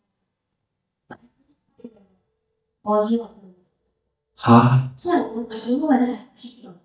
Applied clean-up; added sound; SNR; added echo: neural mask model DeepFilterNet 3.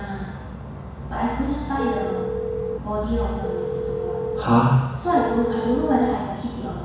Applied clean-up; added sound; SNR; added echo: none; Telephone; 3 dB; reverberation time 1.1 s.